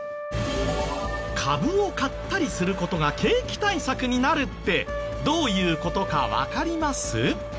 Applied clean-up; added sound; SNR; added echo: none; Trumpet; 10 dB; none.